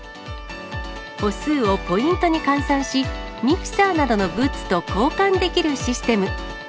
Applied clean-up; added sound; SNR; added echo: none; Slam; 20 dB; none.